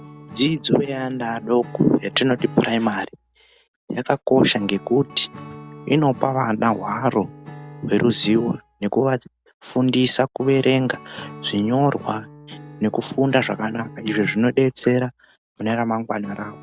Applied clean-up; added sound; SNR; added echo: none; Acoustic guitar / Strum; 19 dB; none.